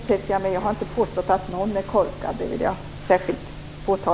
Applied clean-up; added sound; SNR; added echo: none; none; none; none.